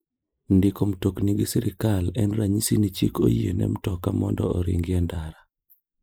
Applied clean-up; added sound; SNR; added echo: neural mask model Resemble Enhance denoiser.